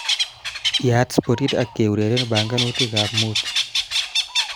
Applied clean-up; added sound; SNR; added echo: none; Bird; 2 dB; none.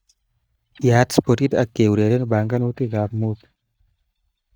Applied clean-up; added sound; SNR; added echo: neural mask model DeepFilterNet 3.